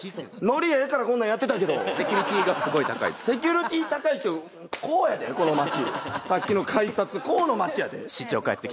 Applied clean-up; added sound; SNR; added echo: none; none; none; none.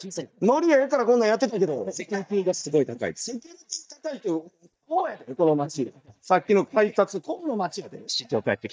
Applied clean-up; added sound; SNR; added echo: neural mask model DeepFilterNet 3.